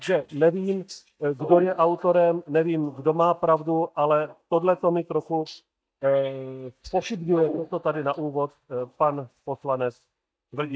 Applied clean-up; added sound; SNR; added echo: neural mask model DeepFilterNet 3.